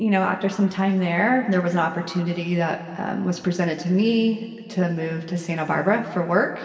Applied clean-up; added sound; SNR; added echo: none; none; none; reverberation time 2.3 s.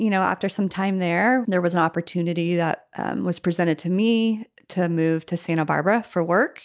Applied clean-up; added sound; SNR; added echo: none; none; none; none.